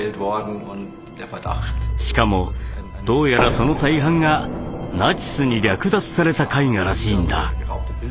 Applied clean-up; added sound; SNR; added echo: none; none; none; none.